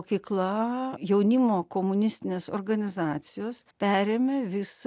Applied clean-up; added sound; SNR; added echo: none; none; none; none.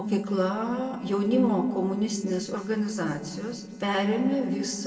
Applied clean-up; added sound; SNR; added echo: neural separator model SepFormer DNS4.